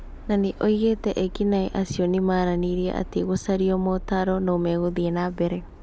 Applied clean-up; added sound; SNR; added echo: none; Subway, metro, underground; 15 dB; none.